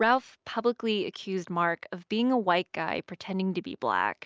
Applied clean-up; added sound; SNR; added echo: none; none; none; none.